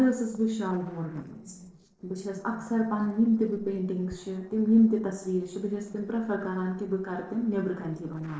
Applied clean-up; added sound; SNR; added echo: neural separator model SepFormer DNS4.